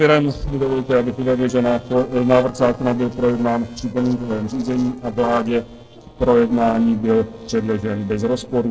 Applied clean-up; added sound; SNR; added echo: neural separator model SepFormer DNS4.